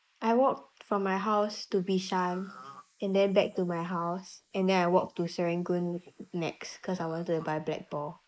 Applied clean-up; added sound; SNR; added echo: neural mask model Resemble Enhance denoiser.